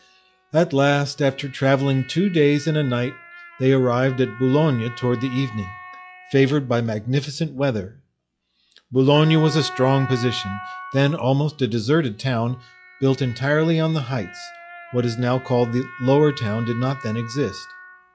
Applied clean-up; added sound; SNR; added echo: classical method log-MMSE.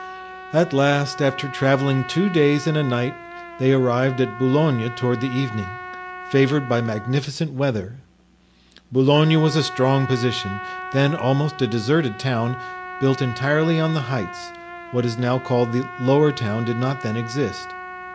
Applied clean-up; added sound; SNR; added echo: none; Trumpet; 13 dB; none.